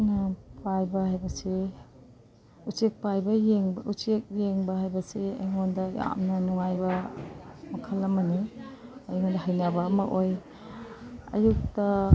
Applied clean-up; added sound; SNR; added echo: none; none; none; none.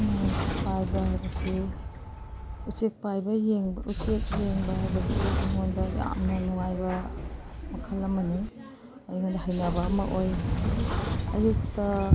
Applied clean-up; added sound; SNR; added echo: none; Sliding door / Train; 2 dB; none.